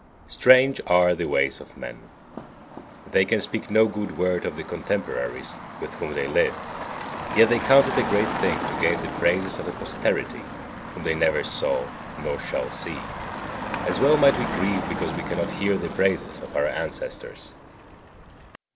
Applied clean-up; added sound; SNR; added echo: none; Motor vehicle (road); 8 dB; none.